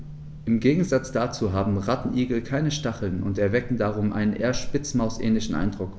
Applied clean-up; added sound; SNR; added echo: none; none; none; none.